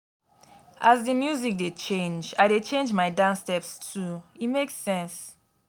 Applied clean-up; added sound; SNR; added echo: none; none; none; none.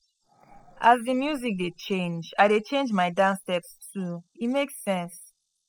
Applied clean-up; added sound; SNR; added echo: classical method spectral subtraction.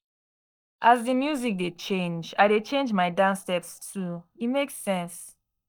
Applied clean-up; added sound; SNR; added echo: neural mask model DeepFilterNet 3.